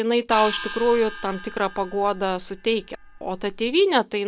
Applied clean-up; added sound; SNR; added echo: none; Gong; 13 dB; none.